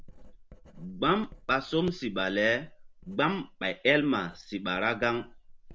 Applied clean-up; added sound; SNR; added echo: none; Writing; 20 dB; none.